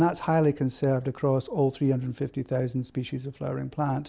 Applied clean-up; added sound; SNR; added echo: none; none; none; none.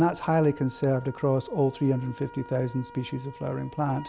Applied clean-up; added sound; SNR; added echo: none; Wind instrument, woodwind instrument; 19 dB; none.